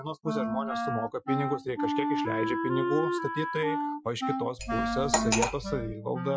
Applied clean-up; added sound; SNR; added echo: classical method Wiener filter.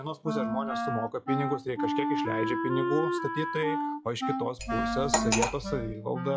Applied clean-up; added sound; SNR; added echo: classical method log-MMSE.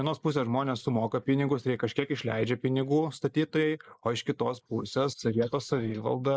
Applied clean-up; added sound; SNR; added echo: neural mask model Resemble Enhance denoiser.